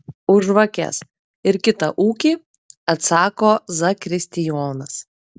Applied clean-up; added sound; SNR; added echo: none; none; none; none.